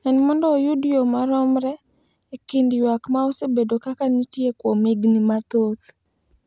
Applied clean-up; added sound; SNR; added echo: none; none; none; none.